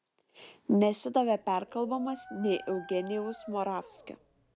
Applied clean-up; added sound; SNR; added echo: none; Dog; 17 dB; none.